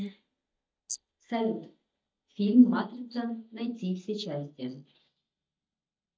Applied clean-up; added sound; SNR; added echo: neural mask model DeepFilterNet 3.